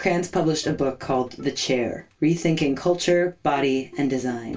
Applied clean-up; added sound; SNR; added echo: none; none; none; reverberation time 0.2 s.